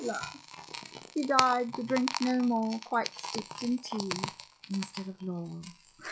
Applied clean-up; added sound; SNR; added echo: classical method log-MMSE.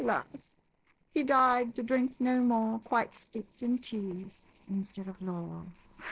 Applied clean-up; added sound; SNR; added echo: neural separator model SepFormer DNS4.